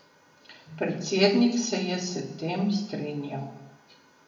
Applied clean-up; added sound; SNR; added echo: none; none; none; reverberation time 0.7 s.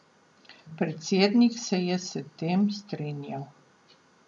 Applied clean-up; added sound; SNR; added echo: none; none; none; none.